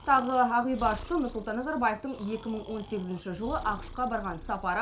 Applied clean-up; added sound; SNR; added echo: none; Breathing; 15 dB; reverberation time 0.3 s.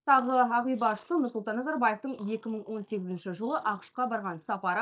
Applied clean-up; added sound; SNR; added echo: neural mask model DeepFilterNet 3.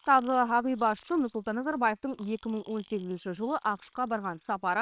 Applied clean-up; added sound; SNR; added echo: neural separator model SepFormer WHAMR!.